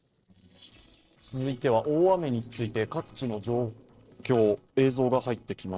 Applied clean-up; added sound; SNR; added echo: neural separator model SepFormer DNS4.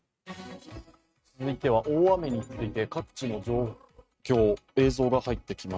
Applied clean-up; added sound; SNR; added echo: neural mask model RNNoise.